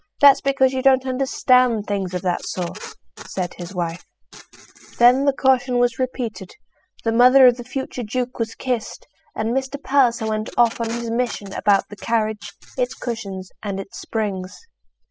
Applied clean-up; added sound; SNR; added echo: classical method spectral subtraction.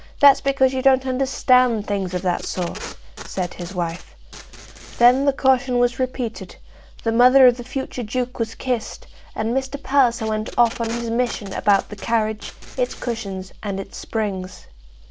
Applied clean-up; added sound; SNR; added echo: none; Packing tape, duct tape; 18 dB; none.